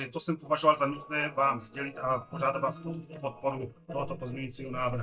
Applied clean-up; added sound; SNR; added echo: neural mask model DeepFilterNet 3.